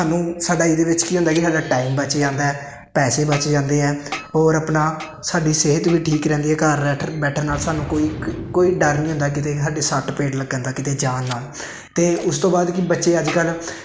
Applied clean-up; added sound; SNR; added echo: none; Boom; 17 dB; none.